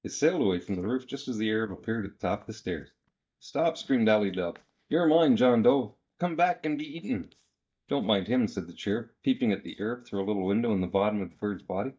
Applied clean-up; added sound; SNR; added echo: neural mask model DeepFilterNet 3.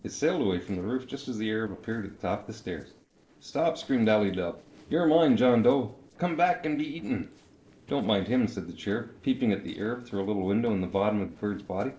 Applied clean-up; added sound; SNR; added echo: neural separator model SepFormer DNS4.